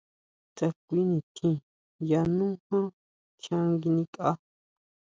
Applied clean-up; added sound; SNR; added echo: none; none; none; none.